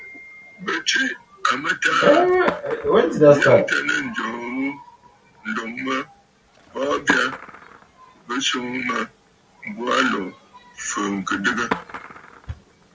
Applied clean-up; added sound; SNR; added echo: none; Skateboard; 16 dB; none.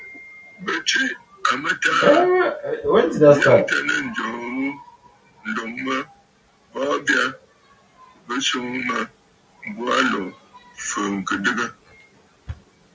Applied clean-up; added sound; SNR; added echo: none; none; none; none.